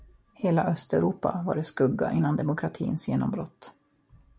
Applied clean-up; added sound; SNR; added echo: none; none; none; none.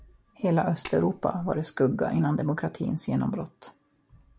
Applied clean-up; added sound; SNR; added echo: none; Tap; 17 dB; none.